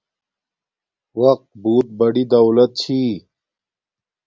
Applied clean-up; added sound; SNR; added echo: none; none; none; none.